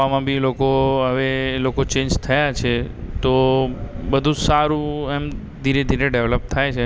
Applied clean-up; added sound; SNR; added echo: none; none; none; none.